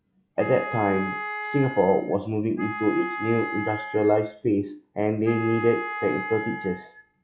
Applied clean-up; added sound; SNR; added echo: classical method log-MMSE.